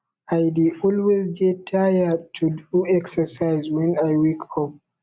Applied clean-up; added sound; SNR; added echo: none; none; none; none.